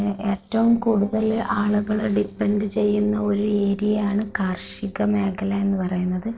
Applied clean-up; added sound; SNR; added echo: neural separator model SepFormer DNS4.